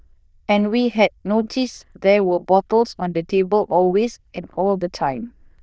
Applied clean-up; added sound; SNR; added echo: neural diffusion model UNIVERSE++.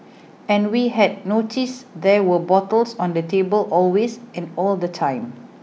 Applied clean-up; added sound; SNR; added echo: none; none; none; none.